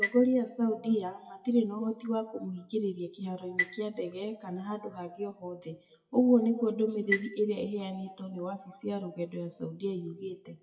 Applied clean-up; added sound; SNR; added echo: classical method WPE with log-MMSE.